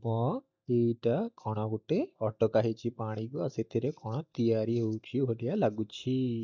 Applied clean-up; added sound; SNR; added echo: neural mask model DeepFilterNet 3.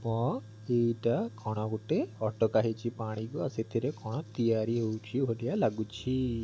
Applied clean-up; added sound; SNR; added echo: none; Tools; 18 dB; none.